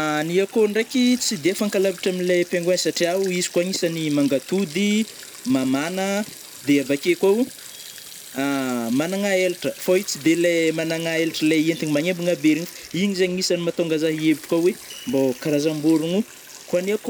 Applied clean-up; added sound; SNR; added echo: none; Sink (filling or washing); 18 dB; none.